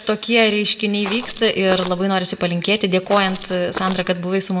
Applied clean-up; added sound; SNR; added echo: none; Walk, footsteps; 12 dB; reverberation time 0.7 s.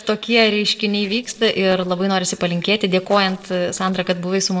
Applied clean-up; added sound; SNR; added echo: neural separator model SepFormer DNS4.